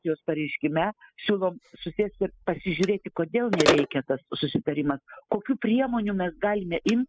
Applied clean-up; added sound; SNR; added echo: classical method spectral subtraction.